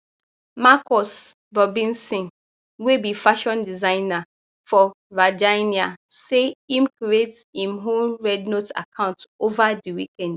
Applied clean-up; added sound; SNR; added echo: none; none; none; none.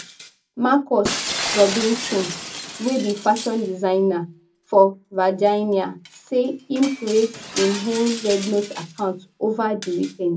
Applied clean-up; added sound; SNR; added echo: none; Shatter; 11 dB; reverberation time 0.4 s.